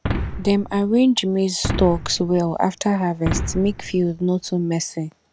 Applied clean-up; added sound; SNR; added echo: none; Boom; 8 dB; none.